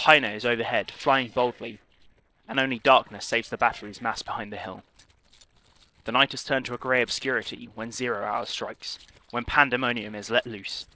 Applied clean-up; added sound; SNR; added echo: neural separator model SepFormer DNS4.